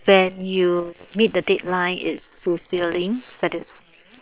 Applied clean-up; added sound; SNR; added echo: neural separator model SepFormer WHAM!.